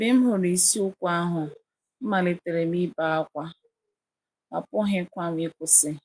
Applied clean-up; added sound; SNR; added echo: none; none; none; none.